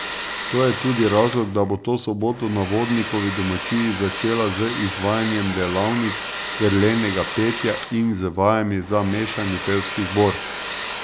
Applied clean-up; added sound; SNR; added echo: none; Domestic sounds, home sounds; 7 dB; none.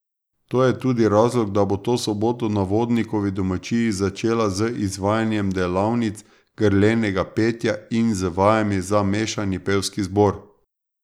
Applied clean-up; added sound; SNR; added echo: none; none; none; none.